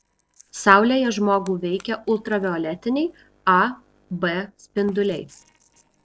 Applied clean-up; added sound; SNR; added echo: neural separator model SepFormer DNS4.